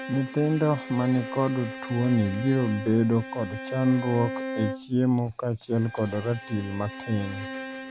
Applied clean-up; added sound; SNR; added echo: none; Bowed string instrument; 11 dB; none.